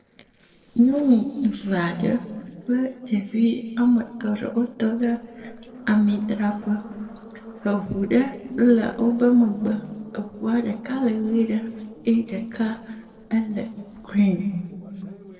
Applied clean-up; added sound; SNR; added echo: neural separator model SepFormer DNS4.